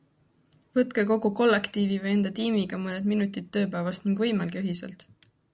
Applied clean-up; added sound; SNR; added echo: none; none; none; none.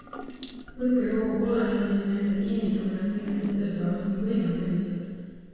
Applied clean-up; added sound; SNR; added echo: none; Drip / Sink (filling or washing) / Water tap, faucet; 14 dB; reverberation time 2.0 s.